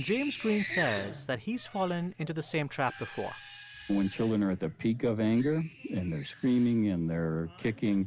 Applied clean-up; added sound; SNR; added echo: none; none; none; none.